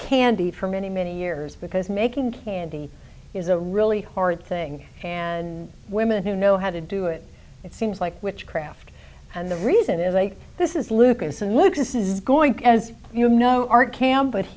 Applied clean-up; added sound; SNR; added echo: none; none; none; none.